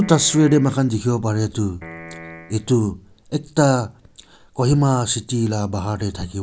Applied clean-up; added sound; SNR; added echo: none; Piano; 18 dB; none.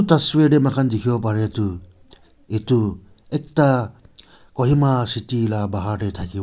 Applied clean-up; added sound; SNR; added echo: none; none; none; none.